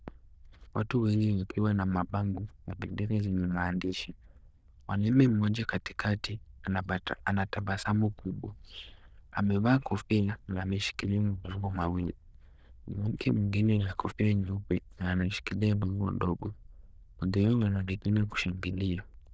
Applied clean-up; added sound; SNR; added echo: neural diffusion model UNIVERSE++.